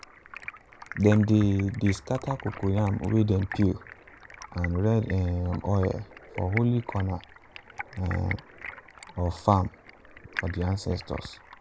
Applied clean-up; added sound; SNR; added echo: none; Stream; 15 dB; none.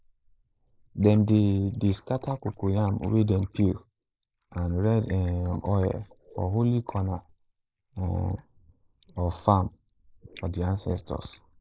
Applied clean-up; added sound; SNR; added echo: neural mask model Resemble Enhance denoiser.